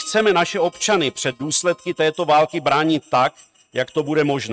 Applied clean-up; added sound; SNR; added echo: neural mask model RNNoise.